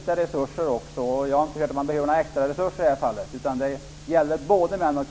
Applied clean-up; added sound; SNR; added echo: none; none; none; none.